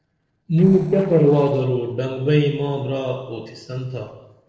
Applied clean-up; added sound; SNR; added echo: neural separator model SepFormer DNS4.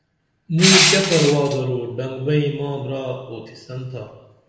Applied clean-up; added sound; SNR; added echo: none; Crushing; -1 dB; reverberation time 1.0 s.